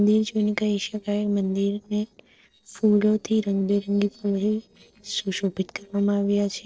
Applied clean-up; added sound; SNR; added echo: neural separator model SepFormer DNS4.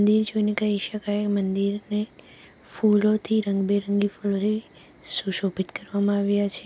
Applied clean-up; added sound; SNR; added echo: none; none; none; none.